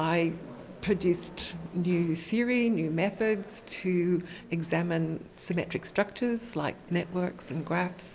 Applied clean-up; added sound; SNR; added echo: none; none; none; none.